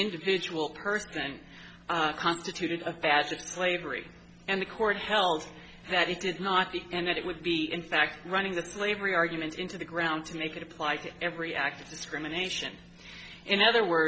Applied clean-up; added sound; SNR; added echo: none; none; none; none.